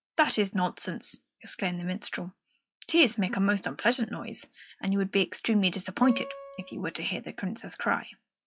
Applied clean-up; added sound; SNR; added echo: classical method log-MMSE.